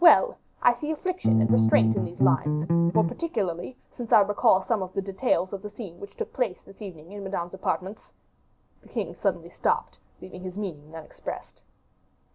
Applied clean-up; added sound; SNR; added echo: none; Bass guitar; -5 dB; none.